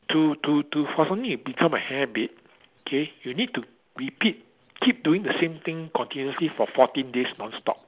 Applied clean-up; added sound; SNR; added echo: none; none; none; none.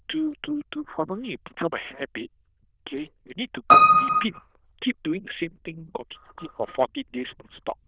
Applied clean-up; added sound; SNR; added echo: neural diffusion model UNIVERSE++.